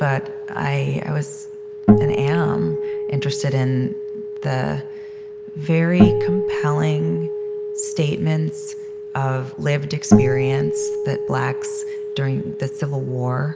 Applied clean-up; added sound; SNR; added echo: none; Acoustic guitar; 0 dB; none.